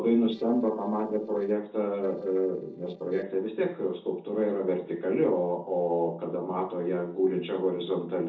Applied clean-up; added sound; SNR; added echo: neural separator model SepFormer DNS4.